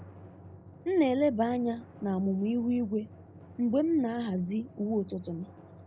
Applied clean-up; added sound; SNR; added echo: none; Drum; 19 dB; none.